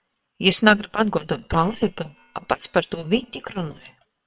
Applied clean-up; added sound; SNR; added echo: neural separator model SepFormer WHAM!.